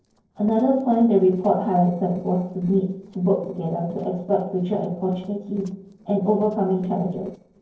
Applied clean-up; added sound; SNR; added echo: neural separator model SepFormer DNS4.